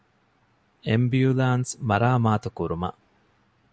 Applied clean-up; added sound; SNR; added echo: none; none; none; none.